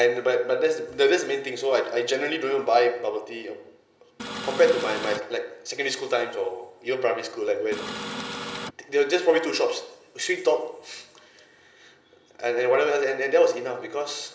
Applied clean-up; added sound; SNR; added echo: none; Printer; 8 dB; reverberation time 1.2 s.